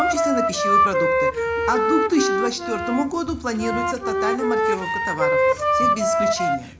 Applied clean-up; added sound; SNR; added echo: none; Wind instrument, woodwind instrument; -5 dB; reverberation time 0.4 s.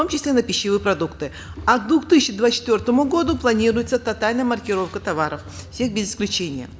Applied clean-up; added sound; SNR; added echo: none; none; none; none.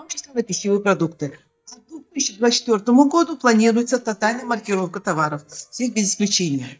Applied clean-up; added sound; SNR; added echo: neural mask model DeepFilterNet 3.